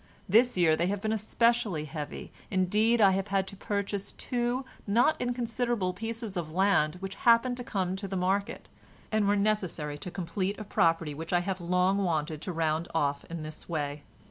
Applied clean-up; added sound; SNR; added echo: none; none; none; none.